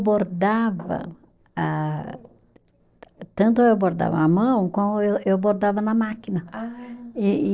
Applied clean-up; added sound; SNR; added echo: neural separator model SepFormer DNS4.